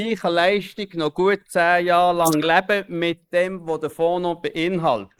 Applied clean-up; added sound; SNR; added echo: neural mask model Resemble Enhance denoiser.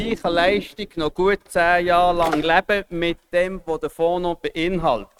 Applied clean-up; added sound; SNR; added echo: neural mask model RNNoise.